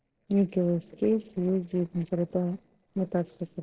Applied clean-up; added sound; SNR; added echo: neural separator model SepFormer DNS4.